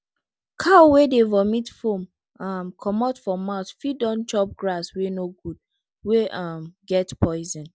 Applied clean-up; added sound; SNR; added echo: none; none; none; none.